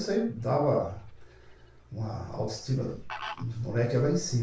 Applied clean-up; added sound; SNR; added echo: none; Fowl; 18 dB; reverberation time 0.3 s.